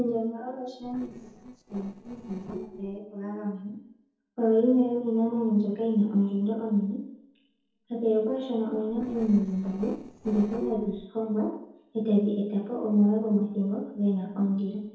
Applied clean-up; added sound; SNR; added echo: neural separator model SepFormer DNS4.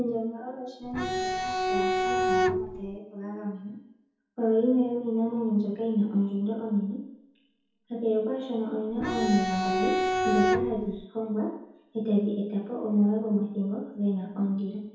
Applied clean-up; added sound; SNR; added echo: none; Bowed string instrument; -2 dB; reverberation time 2.0 s.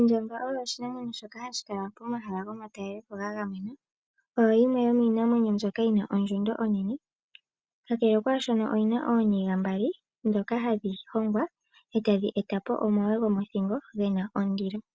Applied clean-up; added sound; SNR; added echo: none; none; none; none.